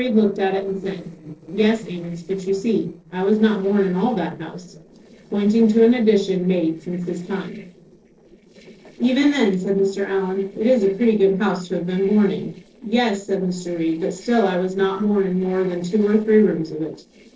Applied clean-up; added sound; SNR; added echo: neural separator model SepFormer DNS4.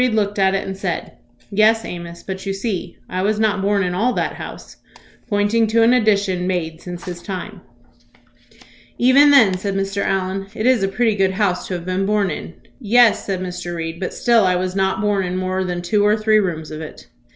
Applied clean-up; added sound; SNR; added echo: none; none; none; none.